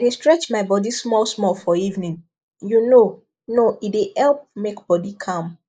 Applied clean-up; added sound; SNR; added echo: neural mask model Resemble Enhance denoiser.